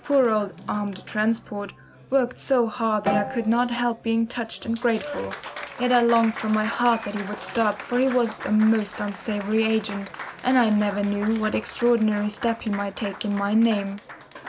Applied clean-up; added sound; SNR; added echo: none; Applause; 13 dB; none.